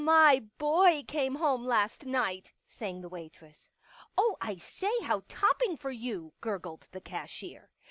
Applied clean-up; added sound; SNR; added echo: none; none; none; none.